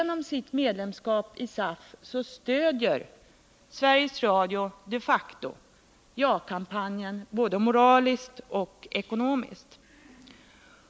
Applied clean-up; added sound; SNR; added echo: none; none; none; none.